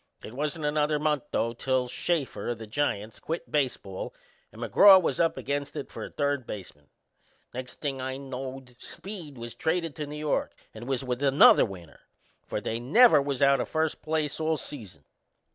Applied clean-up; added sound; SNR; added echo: none; none; none; none.